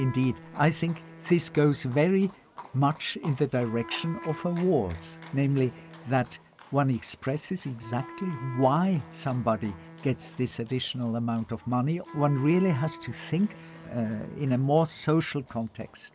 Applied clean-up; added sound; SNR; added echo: none; Wind instrument, woodwind instrument + Livestock, farm animals, working animals; 18 dB; none.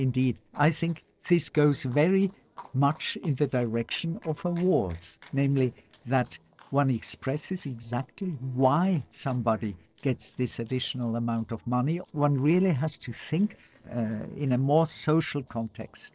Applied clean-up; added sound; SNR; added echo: neural separator model SepFormer DNS4.